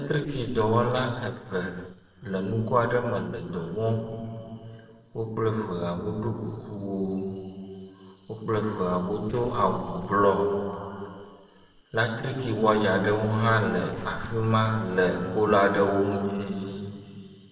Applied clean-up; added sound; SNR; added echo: neural separator model SepFormer DNS4.